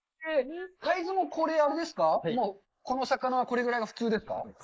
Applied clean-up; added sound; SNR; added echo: neural mask model Resemble Enhance denoiser.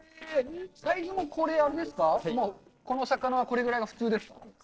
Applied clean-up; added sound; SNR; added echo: neural separator model SepFormer DNS4.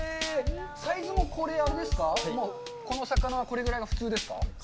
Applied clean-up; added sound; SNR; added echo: none; Drum / Drum kit; 2 dB; none.